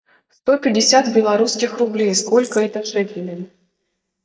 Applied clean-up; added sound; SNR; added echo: neural mask model DeepFilterNet 3.